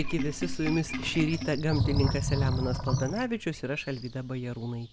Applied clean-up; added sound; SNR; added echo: none; Sink (filling or washing); 1 dB; none.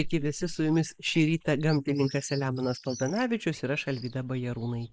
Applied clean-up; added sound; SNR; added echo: neural mask model Resemble Enhance denoiser.